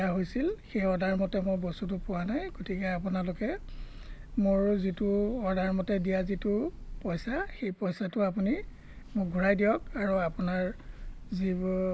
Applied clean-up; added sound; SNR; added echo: none; Bird / Breathing; 12 dB; none.